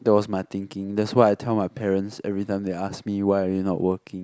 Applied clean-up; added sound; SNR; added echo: none; none; none; none.